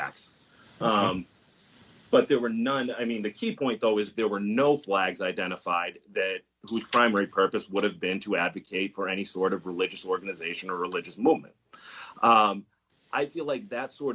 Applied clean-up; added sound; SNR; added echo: none; none; none; none.